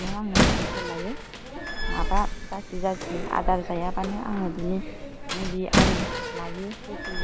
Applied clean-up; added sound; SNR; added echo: none; Slam; -4 dB; none.